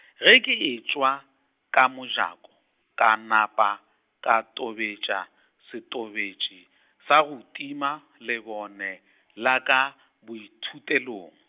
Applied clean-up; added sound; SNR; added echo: none; none; none; none.